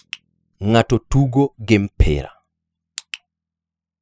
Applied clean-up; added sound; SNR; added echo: classical method spectral subtraction.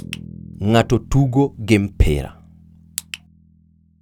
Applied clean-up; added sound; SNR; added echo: none; Bass guitar; 20 dB; none.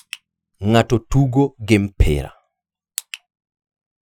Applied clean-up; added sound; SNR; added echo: classical method Wiener filter.